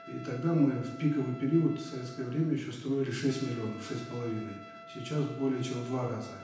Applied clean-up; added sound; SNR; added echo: none; Trumpet; 18 dB; reverberation time 0.9 s.